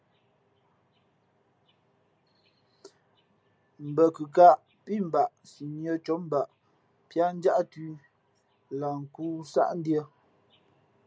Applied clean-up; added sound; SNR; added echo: none; none; none; none.